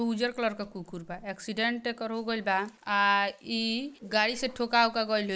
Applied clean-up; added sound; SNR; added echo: neural mask model Resemble Enhance denoiser.